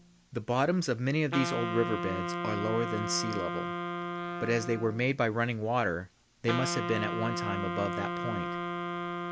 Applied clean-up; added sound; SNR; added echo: none; Wind instrument, woodwind instrument; 4 dB; none.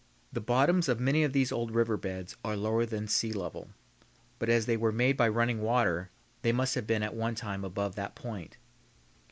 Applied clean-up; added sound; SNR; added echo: none; none; none; none.